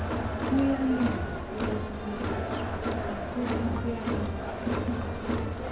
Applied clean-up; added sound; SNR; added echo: none; Crowd; -3 dB; reverberation time 0.8 s.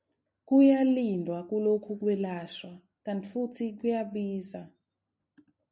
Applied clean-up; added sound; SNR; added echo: none; none; none; none.